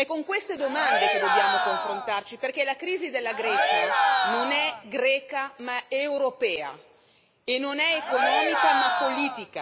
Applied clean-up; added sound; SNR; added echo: none; Cheering; -3 dB; none.